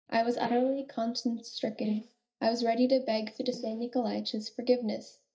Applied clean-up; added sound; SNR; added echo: neural mask model DeepFilterNet 3.